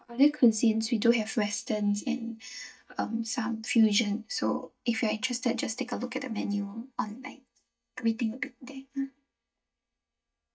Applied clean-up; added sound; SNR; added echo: neural mask model DeepFilterNet 3.